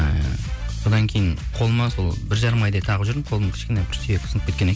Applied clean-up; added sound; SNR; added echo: none; none; none; none.